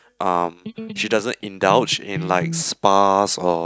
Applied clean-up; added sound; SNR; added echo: neural mask model DeepFilterNet 3.